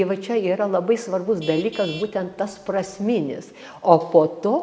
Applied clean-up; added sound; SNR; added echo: none; Traffic noise, roadway noise / Vehicle horn, car horn, honking; 19 dB; none.